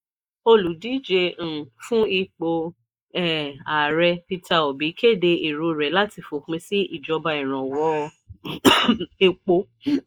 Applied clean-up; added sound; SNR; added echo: neural mask model Resemble Enhance denoiser.